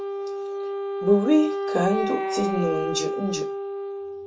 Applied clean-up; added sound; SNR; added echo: none; Wind instrument, woodwind instrument; 3 dB; reverberation time 0.2 s.